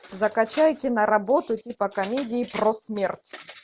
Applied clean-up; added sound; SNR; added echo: none; none; none; none.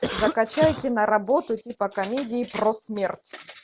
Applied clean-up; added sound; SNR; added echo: none; Cough; 5 dB; none.